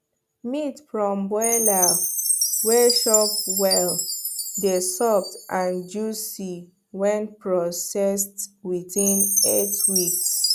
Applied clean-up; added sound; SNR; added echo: none; Chime; 0 dB; none.